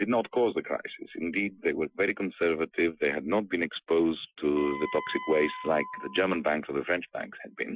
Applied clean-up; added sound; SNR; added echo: classical method Wiener filter.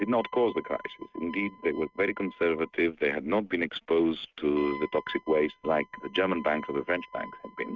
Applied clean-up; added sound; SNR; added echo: neural mask model RNNoise.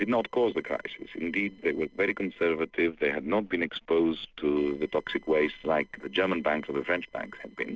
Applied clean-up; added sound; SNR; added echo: neural separator model SepFormer DNS4.